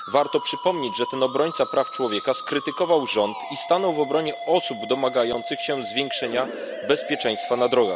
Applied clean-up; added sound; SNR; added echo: none; Musical instrument; 10 dB; none.